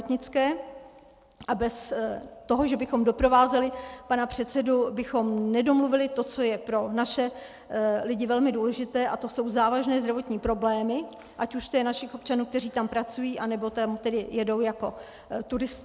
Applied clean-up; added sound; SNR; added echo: none; none; none; none.